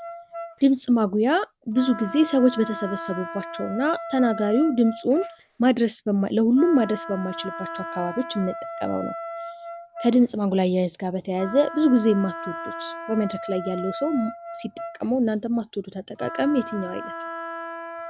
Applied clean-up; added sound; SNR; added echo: none; Wind instrument, woodwind instrument; 12 dB; none.